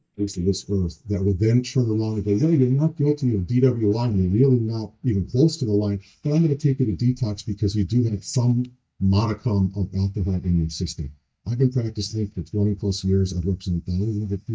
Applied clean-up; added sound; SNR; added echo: neural mask model DeepFilterNet 3.